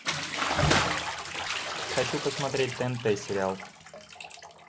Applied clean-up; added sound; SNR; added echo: none; Bathtub (filling or washing) / Splash, splatter; -2 dB; none.